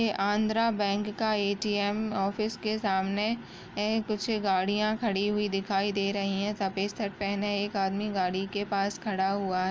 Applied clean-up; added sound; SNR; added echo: none; none; none; none.